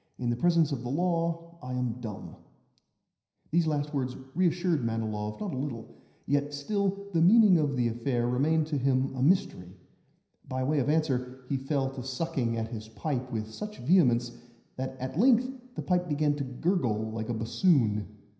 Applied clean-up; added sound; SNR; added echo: none; none; none; reverberation time 0.9 s.